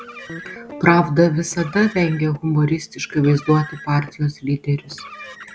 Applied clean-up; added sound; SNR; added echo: none; Car + Guitar; 19 dB; none.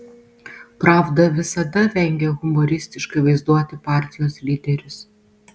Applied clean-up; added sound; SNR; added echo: none; none; none; none.